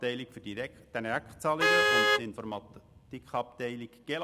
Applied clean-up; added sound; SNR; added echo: none; Vehicle horn, car horn, honking; -4 dB; none.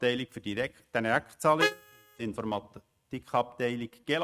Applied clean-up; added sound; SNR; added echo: neural mask model RNNoise.